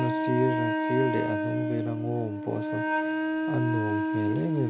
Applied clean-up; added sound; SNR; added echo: none; Wind instrument, woodwind instrument; -2 dB; none.